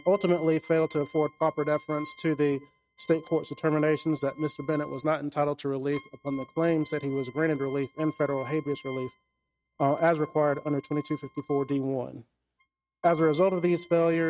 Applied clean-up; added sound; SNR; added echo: neural mask model RNNoise.